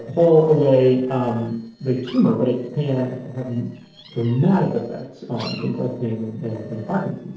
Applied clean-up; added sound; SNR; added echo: neural separator model SepFormer DNS4.